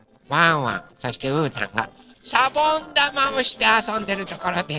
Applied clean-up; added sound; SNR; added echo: neural separator model SepFormer DNS4.